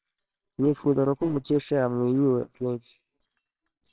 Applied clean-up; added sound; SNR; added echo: neural separator model SepFormer WHAMR!.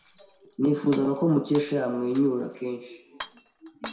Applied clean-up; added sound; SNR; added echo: none; Shatter; 20 dB; reverberation time 0.6 s.